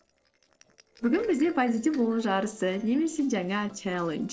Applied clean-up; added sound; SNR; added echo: neural separator model SepFormer DNS4.